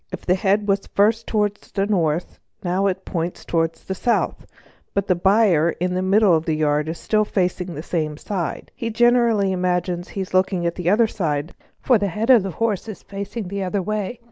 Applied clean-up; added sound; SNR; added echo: none; none; none; none.